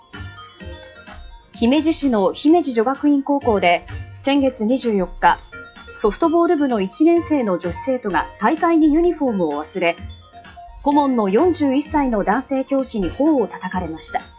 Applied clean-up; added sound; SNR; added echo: classical method WPE with log-MMSE.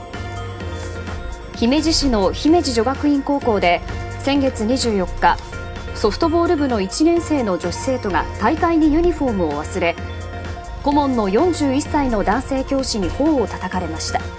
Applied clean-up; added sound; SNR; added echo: none; Purr; 14 dB; reverberation time 0.3 s.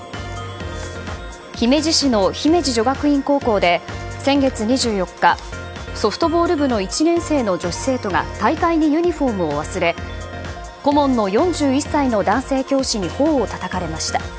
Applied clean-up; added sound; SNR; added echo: none; none; none; none.